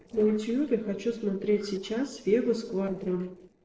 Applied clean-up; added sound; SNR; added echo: neural separator model SepFormer DNS4.